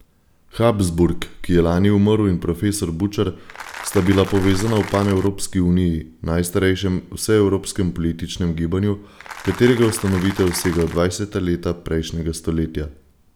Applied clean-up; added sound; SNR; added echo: none; Applause; 13 dB; none.